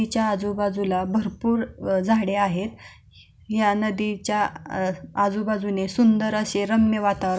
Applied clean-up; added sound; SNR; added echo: none; none; none; none.